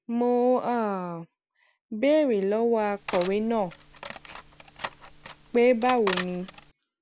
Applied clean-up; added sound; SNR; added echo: none; Cutlery, silverware; 9 dB; none.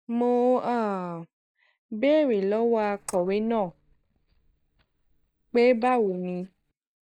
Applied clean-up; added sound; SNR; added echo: neural mask model DeepFilterNet 3.